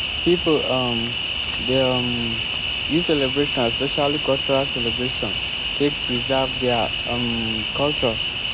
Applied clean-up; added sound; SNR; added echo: none; Cricket; 1 dB; none.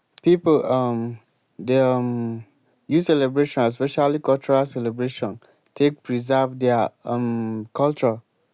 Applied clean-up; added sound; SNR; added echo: none; none; none; none.